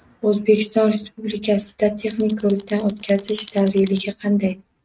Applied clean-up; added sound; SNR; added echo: neural mask model RNNoise.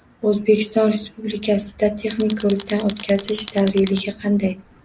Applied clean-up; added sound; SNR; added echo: none; Tools; 17 dB; none.